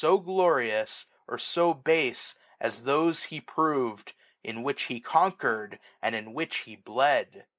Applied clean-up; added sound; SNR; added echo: neural mask model Resemble Enhance denoiser.